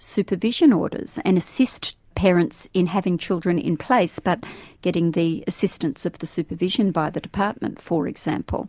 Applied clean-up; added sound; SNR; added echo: none; none; none; none.